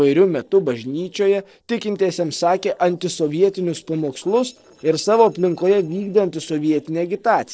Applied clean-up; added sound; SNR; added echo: neural separator model SepFormer DNS4.